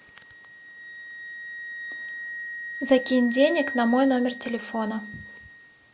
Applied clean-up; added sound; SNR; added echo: none; Wind instrument, woodwind instrument; 10 dB; none.